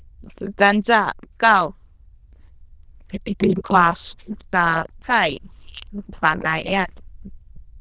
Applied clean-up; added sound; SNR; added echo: neural diffusion model UNIVERSE++.